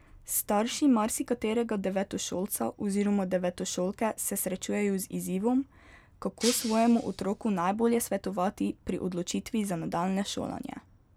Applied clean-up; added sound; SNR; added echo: none; Shatter; 9 dB; none.